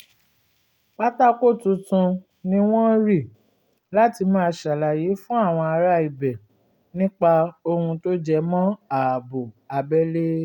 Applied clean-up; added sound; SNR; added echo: none; none; none; none.